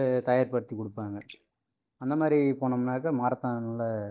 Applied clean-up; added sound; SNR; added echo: neural mask model DeepFilterNet 3.